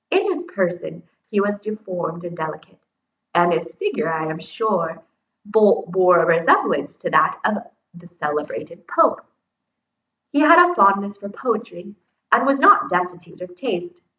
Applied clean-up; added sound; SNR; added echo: none; none; none; none.